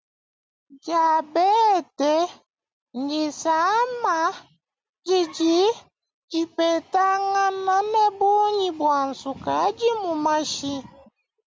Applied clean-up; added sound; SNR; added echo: none; none; none; none.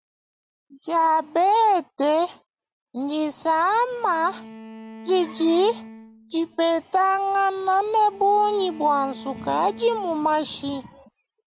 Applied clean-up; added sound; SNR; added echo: none; Bowed string instrument; 19 dB; none.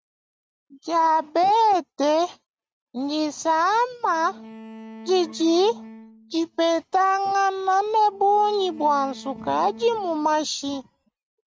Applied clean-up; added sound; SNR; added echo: neural mask model RNNoise.